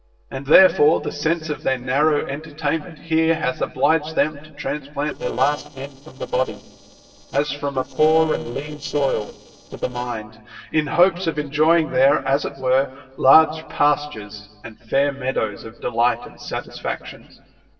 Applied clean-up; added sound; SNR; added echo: neural separator model SepFormer DNS4.